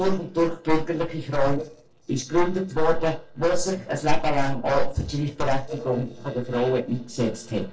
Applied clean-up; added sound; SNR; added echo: neural separator model SepFormer DNS4.